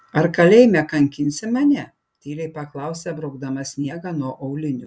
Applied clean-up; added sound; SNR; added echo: none; none; none; none.